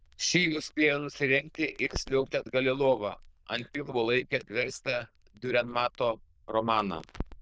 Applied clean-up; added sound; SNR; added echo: neural diffusion model UNIVERSE++.